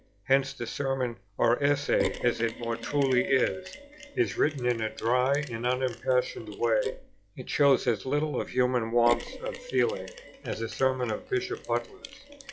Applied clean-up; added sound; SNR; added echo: classical method log-MMSE.